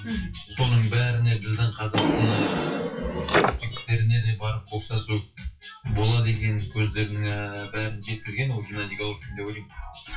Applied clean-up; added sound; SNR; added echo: classical method WPE with log-MMSE.